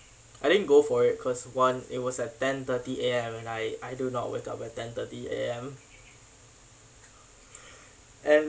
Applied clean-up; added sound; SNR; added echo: none; none; none; none.